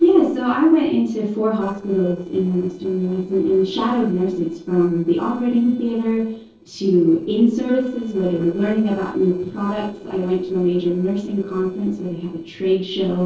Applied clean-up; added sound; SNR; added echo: neural separator model SepFormer DNS4.